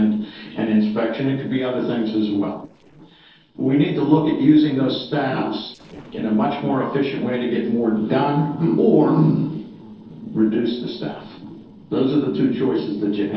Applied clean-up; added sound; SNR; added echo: neural separator model SepFormer DNS4.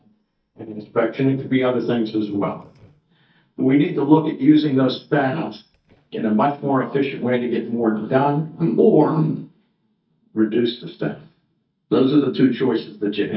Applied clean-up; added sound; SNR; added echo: neural mask model DeepFilterNet 3.